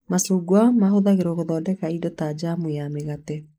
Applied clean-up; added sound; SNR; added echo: neural mask model Resemble Enhance denoiser.